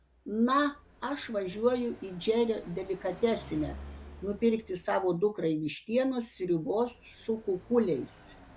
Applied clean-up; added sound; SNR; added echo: none; Car passing by; 20 dB; none.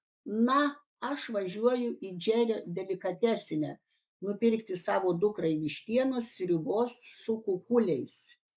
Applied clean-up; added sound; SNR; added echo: neural mask model Resemble Enhance denoiser.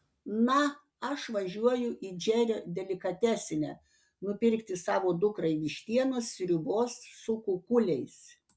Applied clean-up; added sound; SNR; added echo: none; none; none; none.